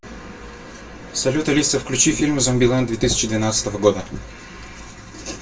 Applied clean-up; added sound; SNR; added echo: none; none; none; reverberation time 0.2 s.